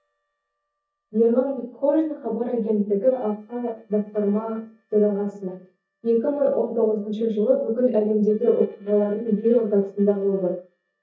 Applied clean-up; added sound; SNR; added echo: neural mask model DeepFilterNet 3.